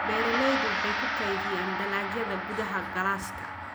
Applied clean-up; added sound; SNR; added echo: none; Gong; -1 dB; none.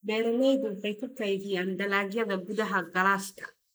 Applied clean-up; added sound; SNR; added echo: neural mask model Resemble Enhance denoiser.